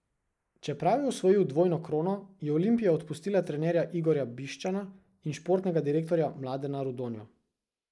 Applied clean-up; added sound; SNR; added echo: neural mask model Resemble Enhance denoiser.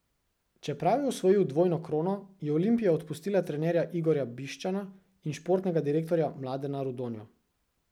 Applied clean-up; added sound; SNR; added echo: none; none; none; none.